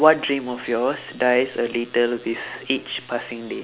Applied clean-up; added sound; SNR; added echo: none; none; none; none.